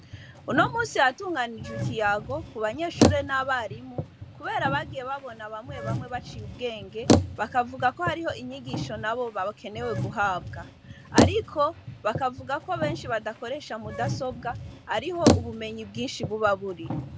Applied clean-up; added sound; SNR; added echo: none; Bicycle; 0 dB; none.